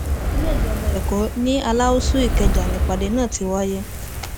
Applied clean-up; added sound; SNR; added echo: none; Fire; -1 dB; none.